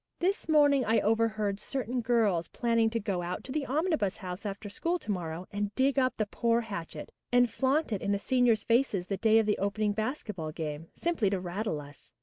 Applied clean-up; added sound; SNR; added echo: none; none; none; none.